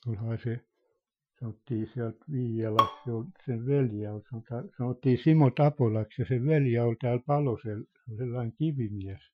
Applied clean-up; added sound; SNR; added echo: classical method Wiener filter.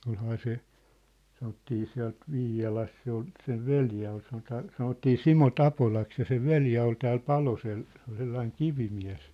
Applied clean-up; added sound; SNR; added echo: none; none; none; none.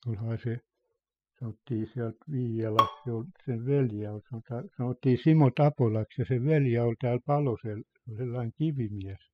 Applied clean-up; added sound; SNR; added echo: classical method spectral subtraction.